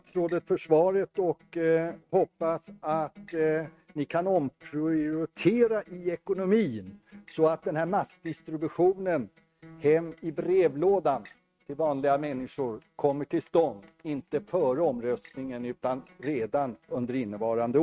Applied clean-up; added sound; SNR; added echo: neural mask model RNNoise.